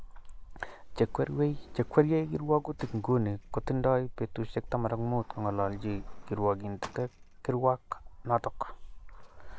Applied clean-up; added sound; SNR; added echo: none; Sliding door; 11 dB; none.